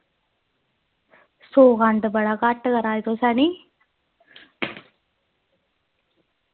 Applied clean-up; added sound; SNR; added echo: none; none; none; none.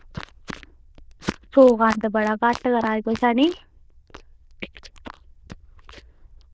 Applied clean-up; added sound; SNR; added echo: neural diffusion model UNIVERSE++.